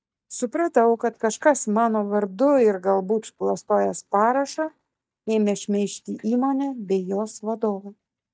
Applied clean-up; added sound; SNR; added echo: neural mask model DeepFilterNet 3.